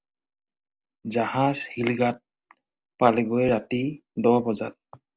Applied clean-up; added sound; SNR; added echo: none; none; none; none.